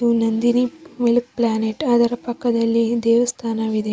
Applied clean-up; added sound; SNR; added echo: none; none; none; none.